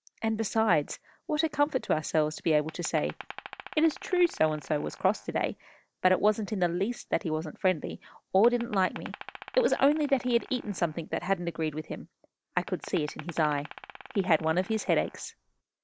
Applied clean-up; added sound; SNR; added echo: none; Glass; 17 dB; none.